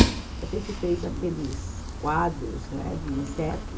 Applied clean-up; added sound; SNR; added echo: none; Fire; -1 dB; reverberation time 0.2 s.